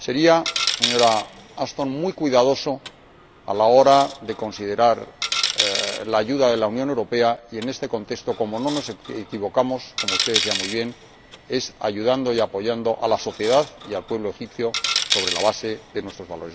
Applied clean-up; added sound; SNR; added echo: none; Coin (dropping); 7 dB; none.